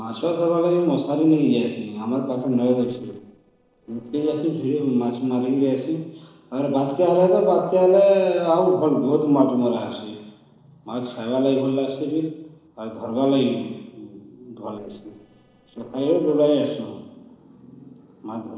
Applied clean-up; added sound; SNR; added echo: neural separator model SepFormer DNS4.